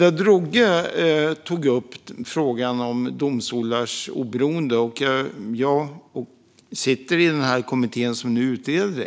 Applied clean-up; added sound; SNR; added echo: none; none; none; none.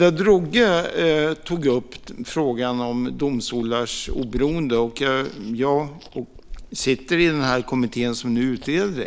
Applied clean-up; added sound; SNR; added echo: none; Chewing, mastication; 17 dB; none.